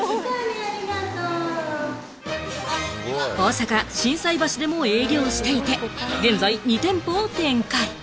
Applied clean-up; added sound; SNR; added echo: none; none; none; none.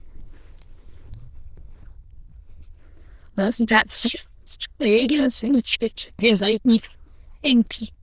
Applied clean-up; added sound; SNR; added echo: neural diffusion model UNIVERSE++.